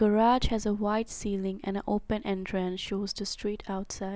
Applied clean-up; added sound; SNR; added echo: none; none; none; none.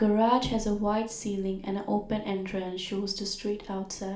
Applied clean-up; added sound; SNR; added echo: none; none; none; reverberation time 0.4 s.